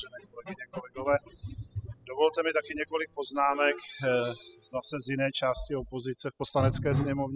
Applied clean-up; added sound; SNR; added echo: classical method spectral subtraction.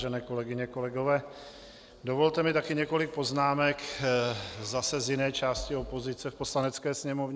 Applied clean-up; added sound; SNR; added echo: none; none; none; none.